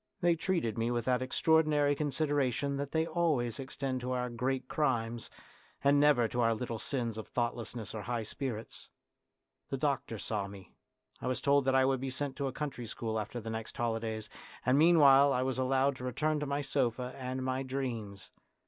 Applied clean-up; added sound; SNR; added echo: none; none; none; none.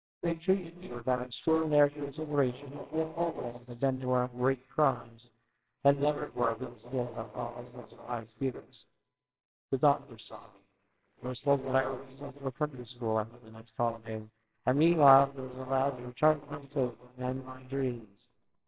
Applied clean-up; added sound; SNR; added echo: neural separator model SepFormer WHAMR!.